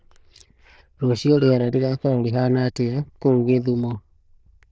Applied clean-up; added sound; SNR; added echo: neural diffusion model UNIVERSE++.